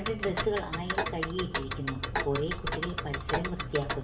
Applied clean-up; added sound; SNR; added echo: none; Tick; 0 dB; reverberation time 0.4 s.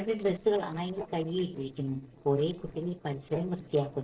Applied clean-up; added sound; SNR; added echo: neural separator model SepFormer DNS4.